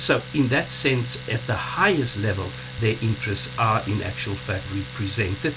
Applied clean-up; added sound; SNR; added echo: none; Domestic sounds, home sounds; 12 dB; reverberation time 0.2 s.